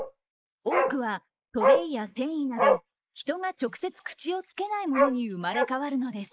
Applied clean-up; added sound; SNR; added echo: neural mask model Resemble Enhance denoiser.